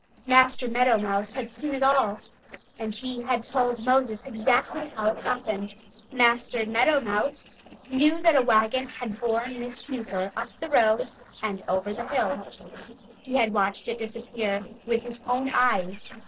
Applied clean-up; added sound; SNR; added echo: neural separator model SepFormer DNS4.